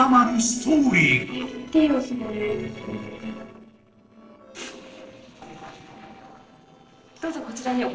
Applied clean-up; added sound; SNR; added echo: neural separator model SepFormer DNS4.